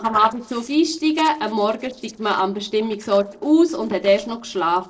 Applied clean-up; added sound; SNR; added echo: neural separator model SepFormer DNS4.